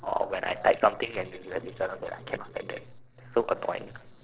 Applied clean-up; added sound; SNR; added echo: neural separator model SepFormer DNS4.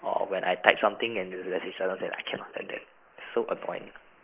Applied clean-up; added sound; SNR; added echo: neural mask model Resemble Enhance denoiser.